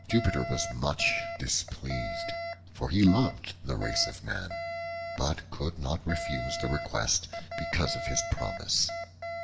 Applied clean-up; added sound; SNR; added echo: none; Alarm; 8 dB; none.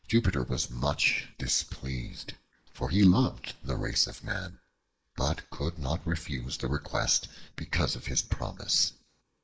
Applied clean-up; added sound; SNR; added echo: neural mask model Resemble Enhance denoiser.